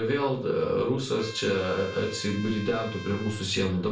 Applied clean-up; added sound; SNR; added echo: none; Trumpet; 16 dB; reverberation time 0.4 s.